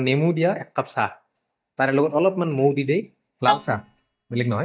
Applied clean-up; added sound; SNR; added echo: neural mask model DeepFilterNet 3.